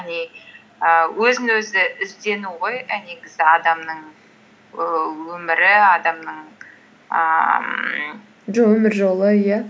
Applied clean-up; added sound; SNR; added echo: none; none; none; none.